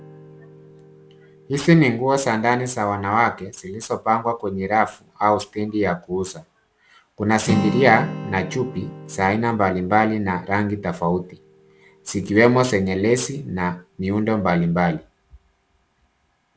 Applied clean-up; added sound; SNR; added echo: none; Acoustic guitar; 14 dB; none.